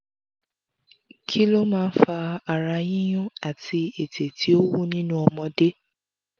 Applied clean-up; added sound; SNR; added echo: none; none; none; none.